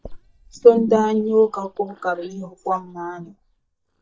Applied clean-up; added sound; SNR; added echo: neural mask model DeepFilterNet 3.